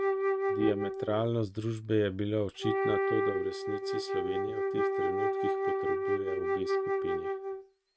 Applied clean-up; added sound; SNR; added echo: neural mask model RNNoise.